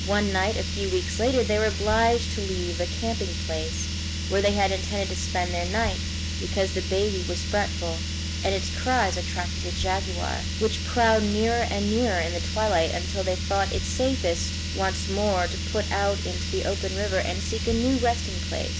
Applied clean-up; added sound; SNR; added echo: none; Car; 2 dB; none.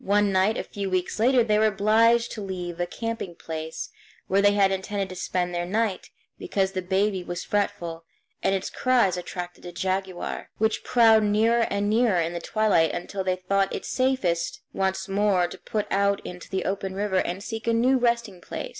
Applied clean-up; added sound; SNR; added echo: none; none; none; none.